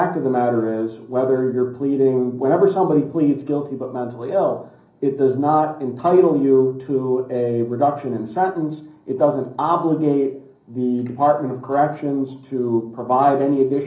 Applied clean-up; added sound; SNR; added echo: none; none; none; reverberation time 0.6 s.